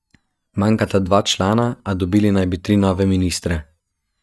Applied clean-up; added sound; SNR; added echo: neural mask model DeepFilterNet 3.